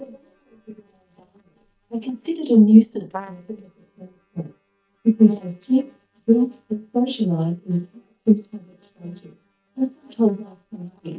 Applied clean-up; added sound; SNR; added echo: neural mask model DeepFilterNet 3.